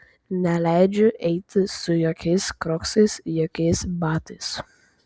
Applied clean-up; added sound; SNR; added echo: none; none; none; none.